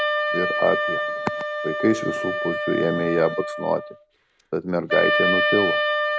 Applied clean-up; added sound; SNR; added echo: none; Wind instrument, woodwind instrument; -1 dB; none.